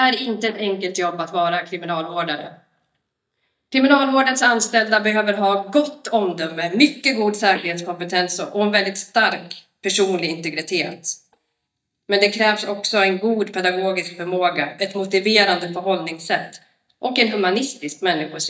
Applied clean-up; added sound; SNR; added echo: neural mask model DeepFilterNet 3.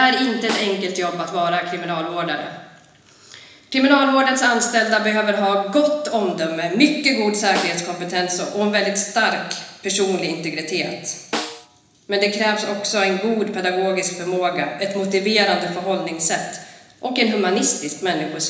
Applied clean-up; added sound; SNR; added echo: none; Snare drum; 12 dB; reverberation time 1.0 s.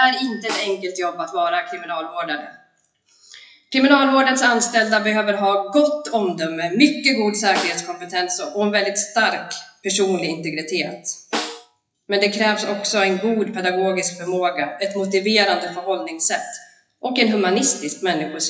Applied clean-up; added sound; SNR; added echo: classical method WPE with log-MMSE.